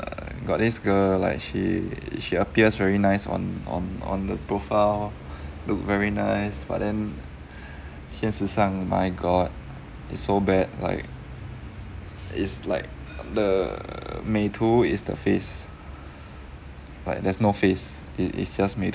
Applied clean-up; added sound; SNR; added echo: none; none; none; none.